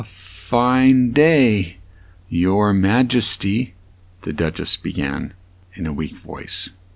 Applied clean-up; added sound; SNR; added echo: none; none; none; none.